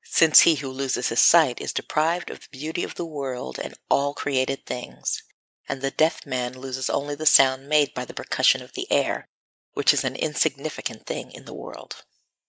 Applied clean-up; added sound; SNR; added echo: neural mask model Resemble Enhance denoiser.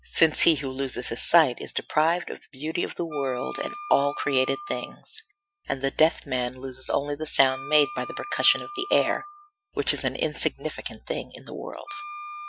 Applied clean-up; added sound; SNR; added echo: classical method Wiener filter.